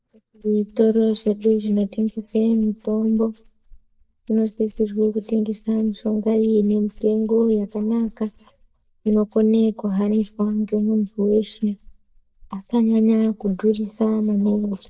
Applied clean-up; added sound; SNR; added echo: neural mask model DeepFilterNet 3.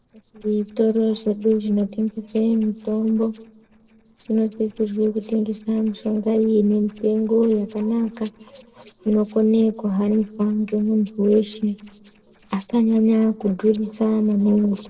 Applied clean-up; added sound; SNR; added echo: neural separator model SepFormer DNS4.